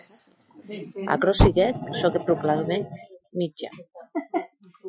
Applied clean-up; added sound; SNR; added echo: classical method Wiener filter.